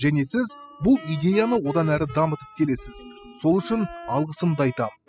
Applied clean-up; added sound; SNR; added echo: classical method spectral subtraction.